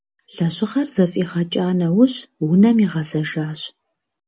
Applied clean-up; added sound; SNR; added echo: none; none; none; none.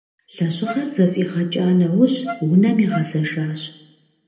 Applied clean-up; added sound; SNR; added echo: none; Wind instrument, woodwind instrument; 14 dB; reverberation time 0.7 s.